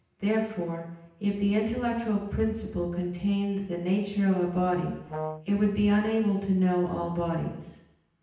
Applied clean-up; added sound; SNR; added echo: none; Brass instrument; 8 dB; reverberation time 0.9 s.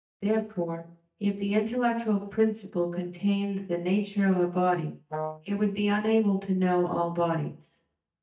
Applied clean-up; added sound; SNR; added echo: neural mask model DeepFilterNet 3.